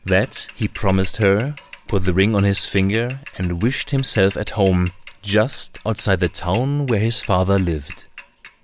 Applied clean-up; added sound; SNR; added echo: none; Mechanisms / Bicycle; 16 dB; none.